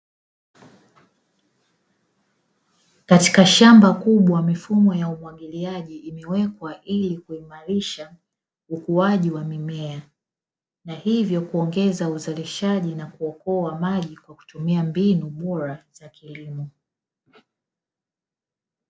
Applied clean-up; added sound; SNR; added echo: none; none; none; none.